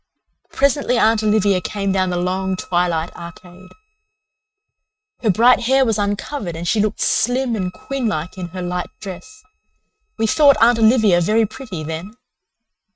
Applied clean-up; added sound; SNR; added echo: neural mask model RNNoise.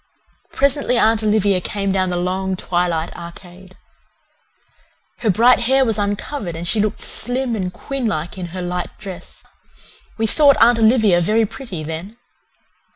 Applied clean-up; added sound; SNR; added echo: none; none; none; none.